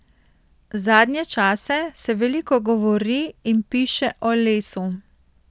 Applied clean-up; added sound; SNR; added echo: none; none; none; none.